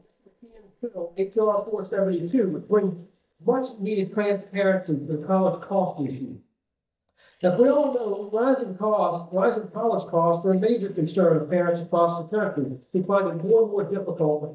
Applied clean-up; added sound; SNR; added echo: neural mask model DeepFilterNet 3.